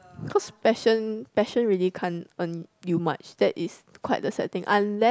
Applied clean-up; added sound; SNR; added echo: none; none; none; none.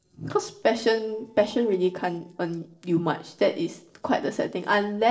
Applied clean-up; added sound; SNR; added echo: neural separator model SepFormer DNS4.